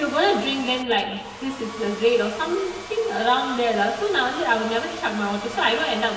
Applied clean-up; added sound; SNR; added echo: none; Domestic sounds, home sounds; 14 dB; reverberation time 1.3 s.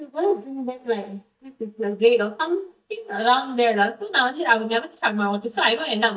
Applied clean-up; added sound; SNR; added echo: neural mask model DeepFilterNet 3.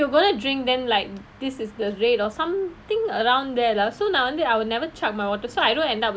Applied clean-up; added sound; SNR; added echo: none; none; none; none.